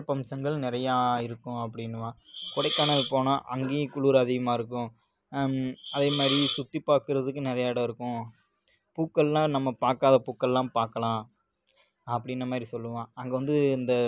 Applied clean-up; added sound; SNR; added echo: none; Hiss; 4 dB; none.